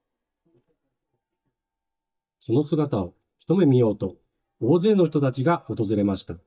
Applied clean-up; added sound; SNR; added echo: neural mask model DeepFilterNet 3.